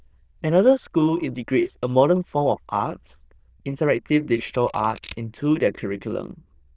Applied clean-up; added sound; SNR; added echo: neural diffusion model UNIVERSE++.